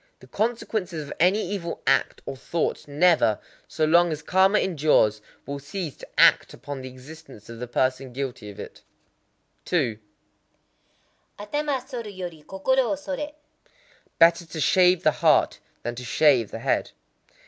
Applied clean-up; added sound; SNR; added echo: none; none; none; none.